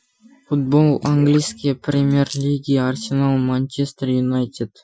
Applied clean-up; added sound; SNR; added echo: classical method Wiener filter.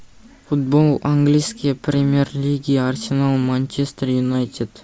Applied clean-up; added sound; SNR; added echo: none; none; none; none.